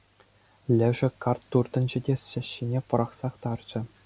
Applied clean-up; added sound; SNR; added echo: none; none; none; none.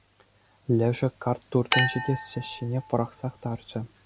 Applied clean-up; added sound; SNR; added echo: none; Chink, clink; 4 dB; none.